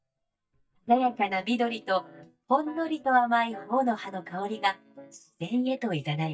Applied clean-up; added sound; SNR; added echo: neural mask model DeepFilterNet 3.